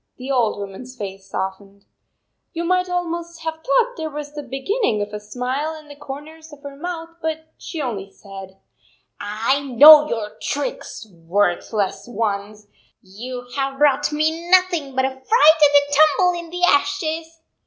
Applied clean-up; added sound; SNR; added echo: none; none; none; none.